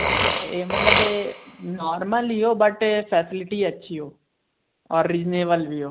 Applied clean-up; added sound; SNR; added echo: none; Burping, eructation; 3 dB; none.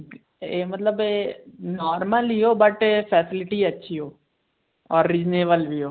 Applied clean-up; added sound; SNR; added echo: none; none; none; none.